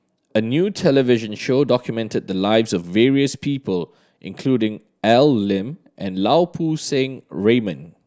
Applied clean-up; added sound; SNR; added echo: none; none; none; none.